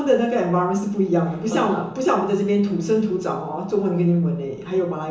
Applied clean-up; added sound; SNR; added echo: none; none; none; reverberation time 0.8 s.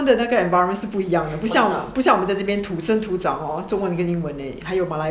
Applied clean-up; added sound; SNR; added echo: none; none; none; none.